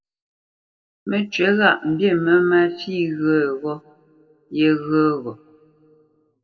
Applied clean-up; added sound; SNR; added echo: none; none; none; reverberation time 1.1 s.